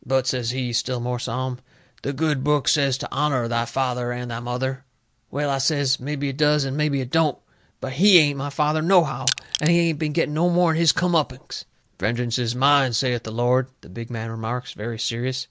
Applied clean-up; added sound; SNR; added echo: none; Crushing; 6 dB; none.